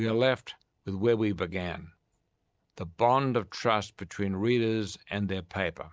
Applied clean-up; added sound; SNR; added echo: none; none; none; none.